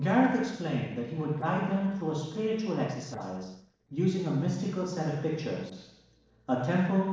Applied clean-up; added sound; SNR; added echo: neural separator model SepFormer DNS4.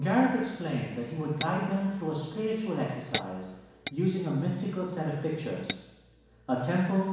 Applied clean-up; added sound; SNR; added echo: none; Tap / Glass; 11 dB; reverberation time 1.1 s.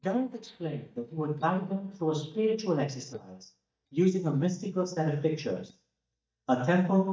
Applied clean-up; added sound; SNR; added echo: neural mask model DeepFilterNet 3.